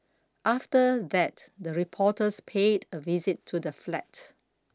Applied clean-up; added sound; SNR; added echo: none; none; none; none.